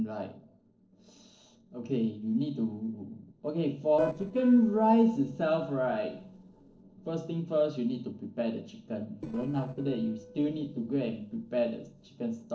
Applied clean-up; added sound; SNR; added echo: neural separator model SepFormer DNS4.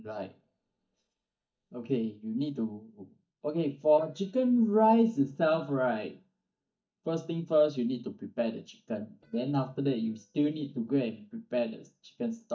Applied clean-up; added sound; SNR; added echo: neural mask model DeepFilterNet 3.